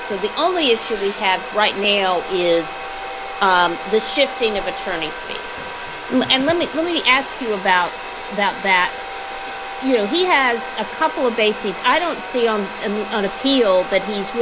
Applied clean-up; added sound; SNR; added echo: none; Domestic sounds, home sounds; 9 dB; none.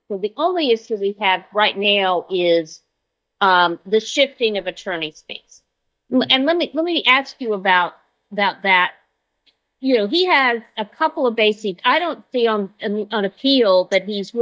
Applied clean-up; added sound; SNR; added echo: neural mask model DeepFilterNet 3.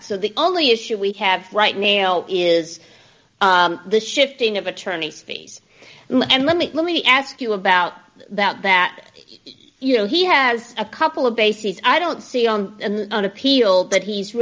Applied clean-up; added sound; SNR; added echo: none; none; none; none.